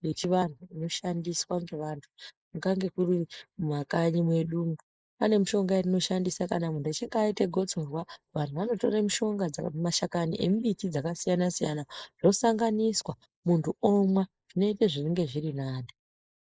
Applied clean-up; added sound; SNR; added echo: neural mask model Resemble Enhance denoiser.